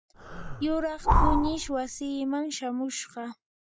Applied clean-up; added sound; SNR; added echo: none; Breathing; -4 dB; none.